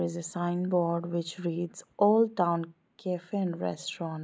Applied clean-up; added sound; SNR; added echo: none; none; none; none.